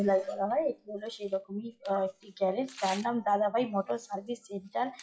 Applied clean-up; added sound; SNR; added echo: classical method WPE with log-MMSE.